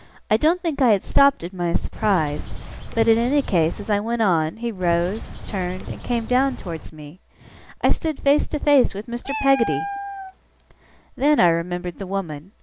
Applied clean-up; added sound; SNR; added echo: none; Bird + Meow; 11 dB; none.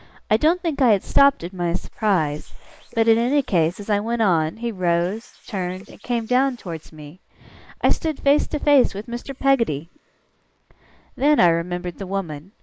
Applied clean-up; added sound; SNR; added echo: neural mask model Resemble Enhance denoiser.